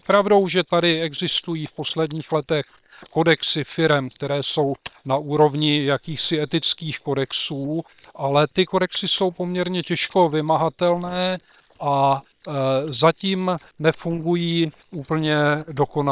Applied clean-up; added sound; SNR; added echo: neural separator model SepFormer WHAM!.